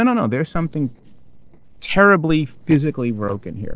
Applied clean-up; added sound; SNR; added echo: neural separator model SepFormer DNS4.